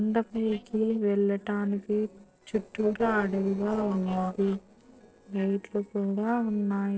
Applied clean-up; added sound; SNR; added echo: neural separator model SepFormer DNS4.